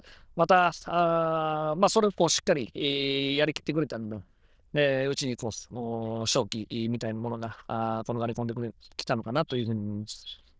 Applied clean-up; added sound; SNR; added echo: neural diffusion model UNIVERSE++.